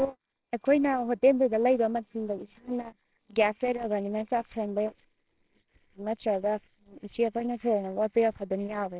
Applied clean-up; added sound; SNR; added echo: neural separator model SepFormer WHAMR!.